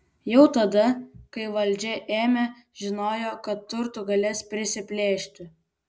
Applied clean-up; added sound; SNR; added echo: none; none; none; none.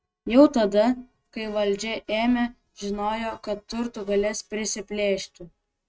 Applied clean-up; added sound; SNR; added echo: neural mask model RNNoise.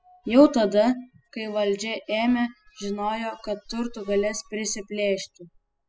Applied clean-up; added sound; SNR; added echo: classical method spectral subtraction.